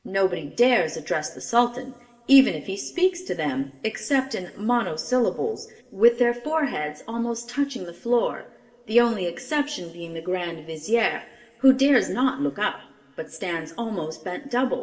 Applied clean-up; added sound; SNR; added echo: none; none; none; reverberation time 1.8 s.